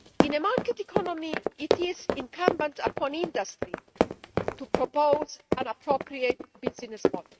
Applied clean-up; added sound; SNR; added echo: neural mask model RNNoise.